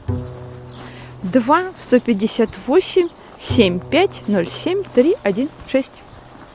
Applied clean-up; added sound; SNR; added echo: none; Bowed string instrument; 14 dB; none.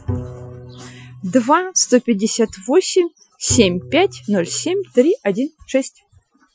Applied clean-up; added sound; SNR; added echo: classical method Wiener filter.